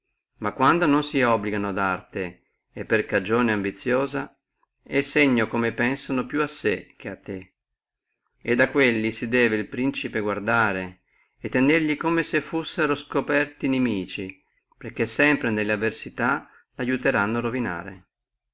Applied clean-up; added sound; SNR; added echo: none; none; none; none.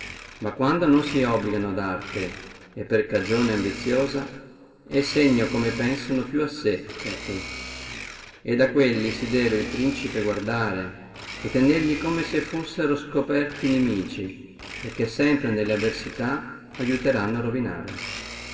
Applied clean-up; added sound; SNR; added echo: none; Domestic sounds, home sounds; 14 dB; reverberation time 1.8 s.